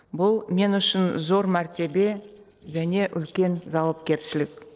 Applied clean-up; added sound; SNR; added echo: neural separator model SepFormer DNS4.